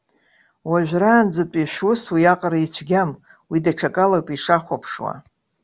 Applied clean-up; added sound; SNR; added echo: none; none; none; none.